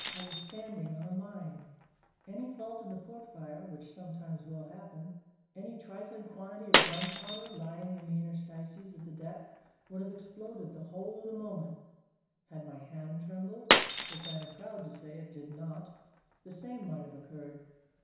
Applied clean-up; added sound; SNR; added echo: none; Shatter; -3 dB; reverberation time 1.0 s.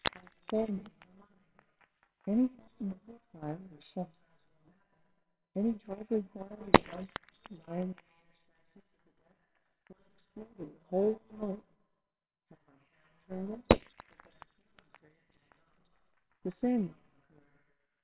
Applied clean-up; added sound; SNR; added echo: neural separator model SepFormer WHAMR!.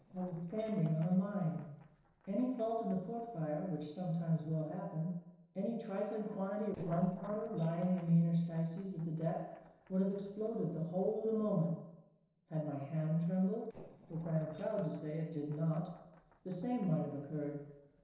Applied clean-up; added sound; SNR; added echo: neural separator model SepFormer DNS4.